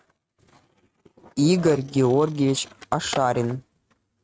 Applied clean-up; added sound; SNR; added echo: neural mask model RNNoise.